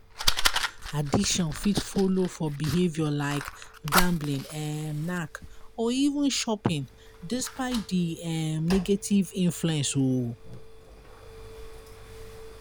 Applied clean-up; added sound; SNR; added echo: none; Fire; 6 dB; none.